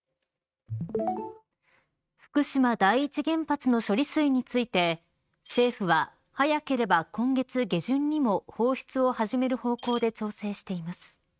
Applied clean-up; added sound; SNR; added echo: neural mask model RNNoise.